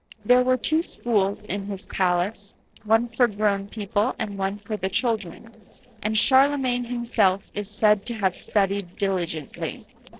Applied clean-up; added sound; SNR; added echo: neural separator model SepFormer DNS4.